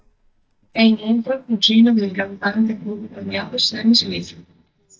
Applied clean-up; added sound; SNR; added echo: neural mask model DeepFilterNet 3.